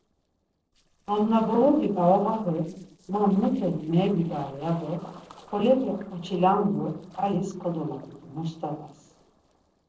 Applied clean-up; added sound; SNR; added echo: neural separator model SepFormer DNS4.